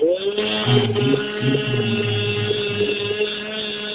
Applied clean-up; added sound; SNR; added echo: none; Idling / Sawing / Accelerating, revving, vroom; -3 dB; reverberation time 0.4 s.